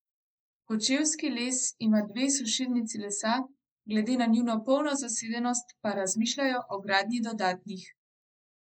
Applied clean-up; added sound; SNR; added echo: neural mask model Resemble Enhance denoiser.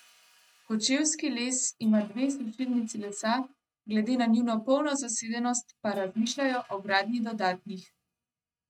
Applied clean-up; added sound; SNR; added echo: neural mask model RNNoise.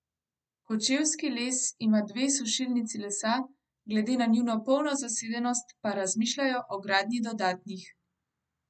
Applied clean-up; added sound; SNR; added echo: none; none; none; none.